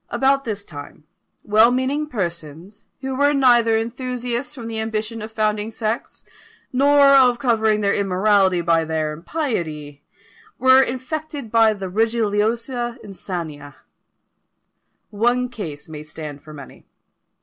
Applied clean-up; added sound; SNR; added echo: none; none; none; none.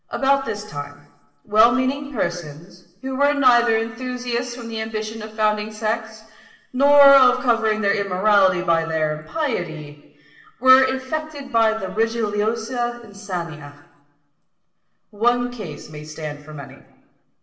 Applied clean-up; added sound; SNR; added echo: none; none; none; reverberation time 1.0 s.